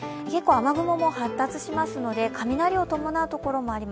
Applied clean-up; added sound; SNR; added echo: none; none; none; none.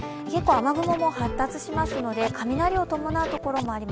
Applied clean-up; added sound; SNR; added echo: none; Scratching (performance technique); 8 dB; none.